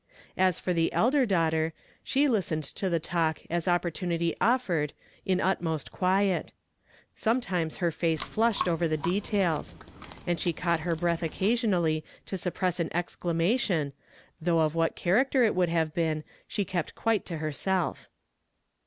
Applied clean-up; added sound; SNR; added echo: none; Chewing, mastication; 13 dB; none.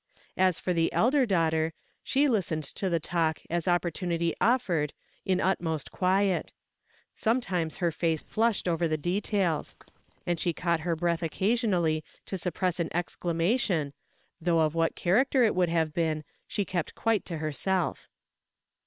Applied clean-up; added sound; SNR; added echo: neural separator model SepFormer WHAM!.